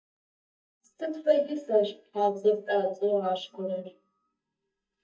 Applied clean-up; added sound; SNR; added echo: neural mask model DeepFilterNet 3.